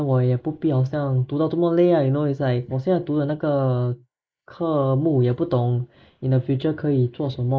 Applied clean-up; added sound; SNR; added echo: neural mask model Resemble Enhance denoiser.